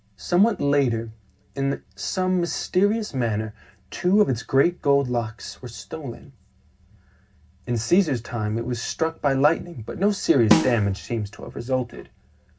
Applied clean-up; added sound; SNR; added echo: none; Snare drum; 0 dB; reverberation time 0.4 s.